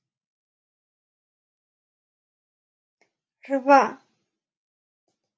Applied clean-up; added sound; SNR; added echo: none; none; none; none.